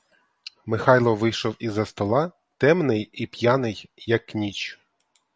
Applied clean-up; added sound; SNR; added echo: none; none; none; none.